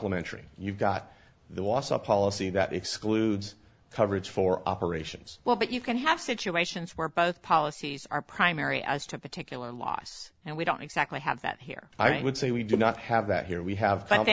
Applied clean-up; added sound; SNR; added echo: none; none; none; none.